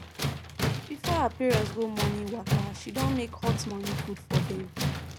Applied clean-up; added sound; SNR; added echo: none; Tools; -2 dB; none.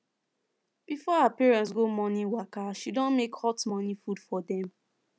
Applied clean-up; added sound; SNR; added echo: none; none; none; none.